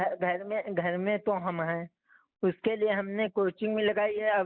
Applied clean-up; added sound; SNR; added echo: none; none; none; none.